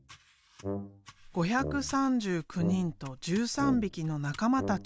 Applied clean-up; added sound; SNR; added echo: none; none; none; none.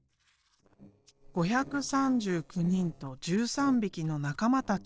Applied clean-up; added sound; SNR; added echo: neural separator model SepFormer DNS4.